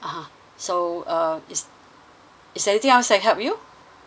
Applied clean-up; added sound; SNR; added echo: none; none; none; none.